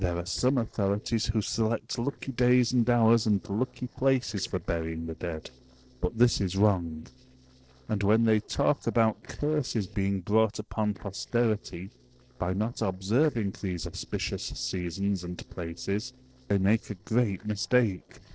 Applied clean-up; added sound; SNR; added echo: neural separator model SepFormer DNS4.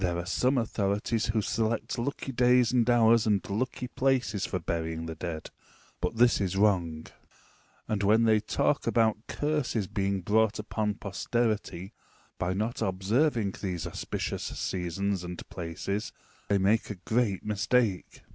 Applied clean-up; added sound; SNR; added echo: none; none; none; none.